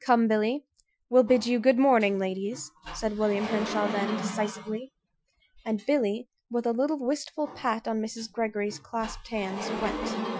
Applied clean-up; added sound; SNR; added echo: classical method Wiener filter.